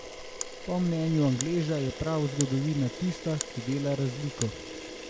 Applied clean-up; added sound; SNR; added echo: none; Camera; 9 dB; none.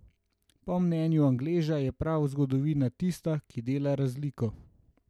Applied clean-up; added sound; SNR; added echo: none; none; none; none.